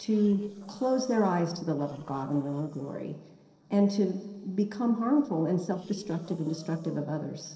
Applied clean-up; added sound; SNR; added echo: neural separator model SepFormer DNS4.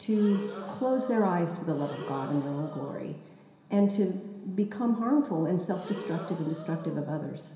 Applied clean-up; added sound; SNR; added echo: none; Breathing; 13 dB; reverberation time 0.7 s.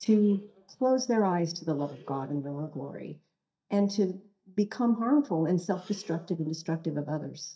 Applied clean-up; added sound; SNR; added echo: neural mask model DeepFilterNet 3.